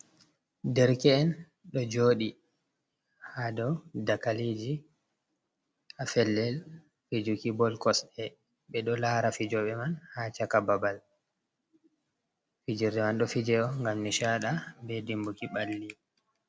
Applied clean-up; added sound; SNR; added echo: none; none; none; none.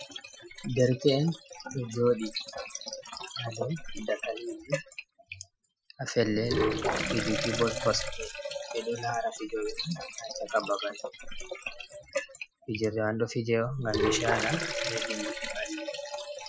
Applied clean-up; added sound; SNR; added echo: classical method Wiener filter.